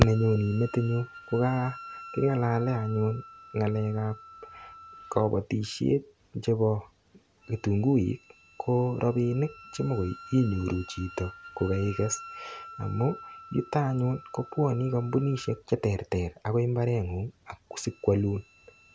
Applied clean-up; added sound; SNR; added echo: none; Wind instrument, woodwind instrument; 19 dB; none.